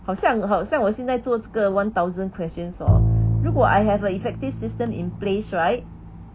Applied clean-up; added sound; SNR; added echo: none; Bowed string instrument; 0 dB; none.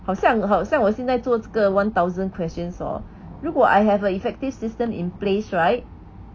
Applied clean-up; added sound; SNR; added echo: none; none; none; none.